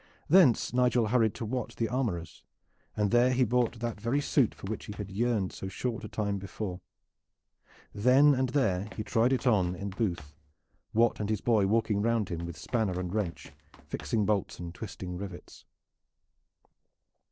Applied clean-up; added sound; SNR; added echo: neural separator model SepFormer DNS4.